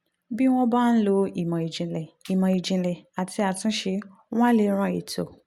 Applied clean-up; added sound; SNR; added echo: none; none; none; none.